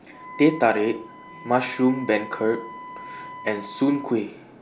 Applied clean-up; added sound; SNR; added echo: none; Wind instrument, woodwind instrument; 16 dB; none.